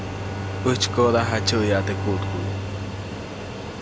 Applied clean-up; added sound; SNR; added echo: none; Bowed string instrument + Fixed-wing aircraft, airplane; 2 dB; none.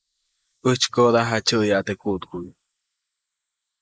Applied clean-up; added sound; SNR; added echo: neural mask model Resemble Enhance denoiser.